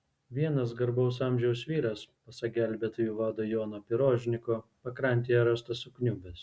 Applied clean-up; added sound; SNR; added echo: none; none; none; none.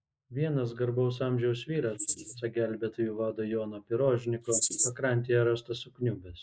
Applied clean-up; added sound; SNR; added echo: neural mask model Resemble Enhance denoiser.